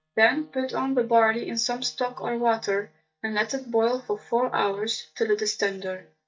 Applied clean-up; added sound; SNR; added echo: neural mask model DeepFilterNet 3.